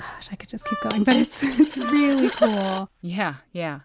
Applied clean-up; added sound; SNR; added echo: none; Wind instrument, woodwind instrument + Coin (dropping); 9 dB; none.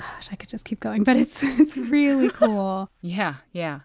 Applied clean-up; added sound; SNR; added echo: none; none; none; none.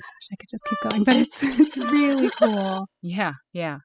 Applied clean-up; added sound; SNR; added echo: classical method spectral subtraction.